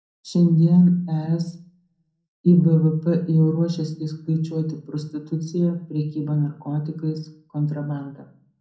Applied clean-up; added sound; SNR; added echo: none; none; none; reverberation time 0.6 s.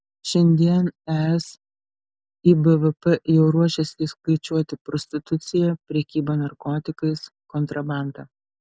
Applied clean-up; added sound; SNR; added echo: none; none; none; none.